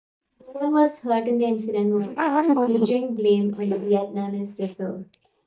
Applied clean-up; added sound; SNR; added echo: neural mask model DeepFilterNet 3.